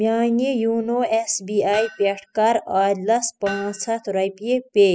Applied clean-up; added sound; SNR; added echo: classical method spectral subtraction.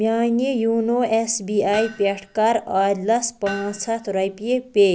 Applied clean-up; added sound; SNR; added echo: none; Hammer; 19 dB; none.